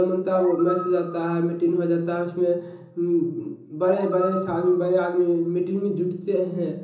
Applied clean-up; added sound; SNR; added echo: none; Animal; 15 dB; reverberation time 0.6 s.